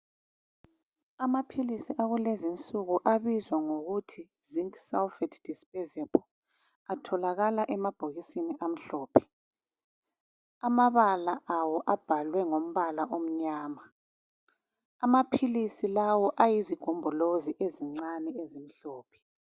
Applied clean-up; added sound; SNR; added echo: none; none; none; none.